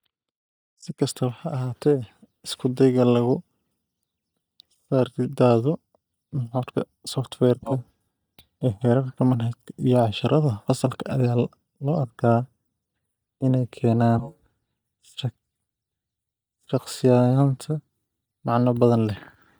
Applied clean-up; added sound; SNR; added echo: neural mask model DeepFilterNet 3.